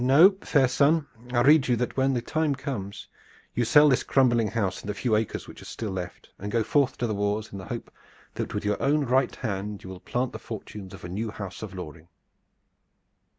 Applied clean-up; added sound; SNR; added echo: none; none; none; none.